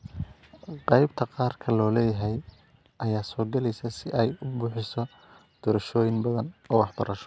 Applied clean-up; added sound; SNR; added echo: none; none; none; none.